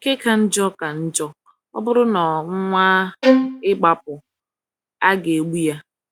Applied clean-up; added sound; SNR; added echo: none; Bowed string instrument; -1 dB; none.